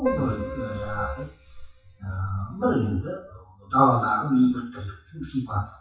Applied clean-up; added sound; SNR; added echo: classical method WPE with log-MMSE.